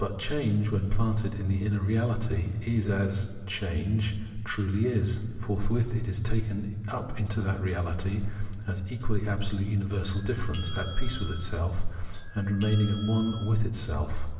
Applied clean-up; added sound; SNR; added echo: none; Doorbell; 13 dB; reverberation time 1.9 s.